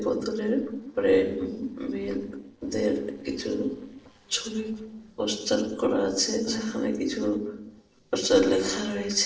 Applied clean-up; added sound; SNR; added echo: neural separator model SepFormer DNS4.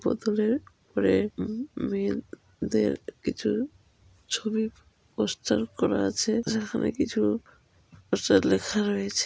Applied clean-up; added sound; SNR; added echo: none; none; none; none.